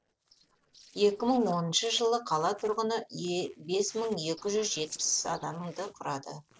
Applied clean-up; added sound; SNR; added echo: neural separator model SepFormer DNS4.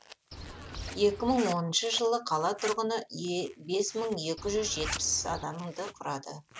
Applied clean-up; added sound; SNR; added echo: none; Bird + Zipper (clothing); 12 dB; none.